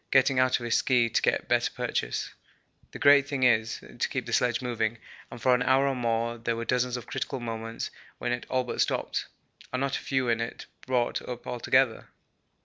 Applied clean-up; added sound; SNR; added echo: none; none; none; none.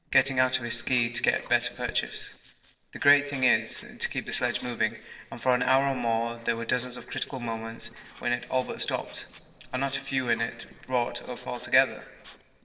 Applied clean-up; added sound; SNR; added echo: neural separator model SepFormer DNS4.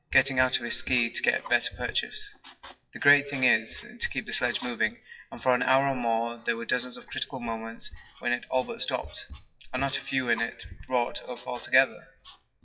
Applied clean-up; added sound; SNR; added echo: classical method WPE with log-MMSE.